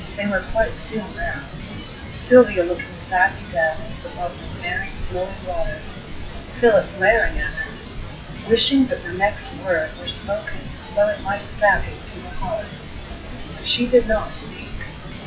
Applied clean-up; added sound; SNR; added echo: classical method WPE with log-MMSE.